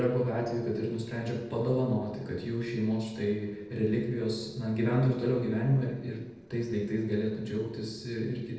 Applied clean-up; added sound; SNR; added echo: neural separator model SepFormer DNS4.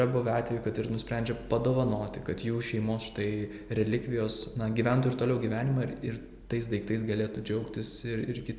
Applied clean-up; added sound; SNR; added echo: none; none; none; none.